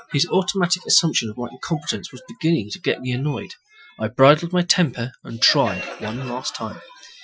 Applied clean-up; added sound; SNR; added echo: classical method Wiener filter.